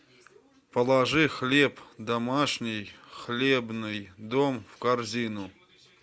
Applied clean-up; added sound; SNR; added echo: none; none; none; none.